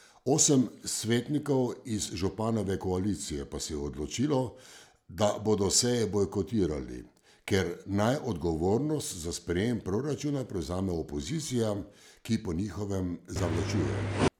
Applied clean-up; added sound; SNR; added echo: none; Engine; 0 dB; none.